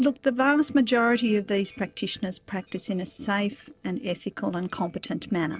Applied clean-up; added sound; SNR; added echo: neural separator model SepFormer DNS4.